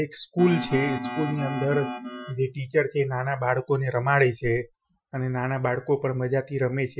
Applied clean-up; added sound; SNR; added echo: classical method Wiener filter.